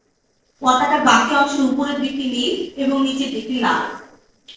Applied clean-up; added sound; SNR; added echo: neural separator model SepFormer DNS4.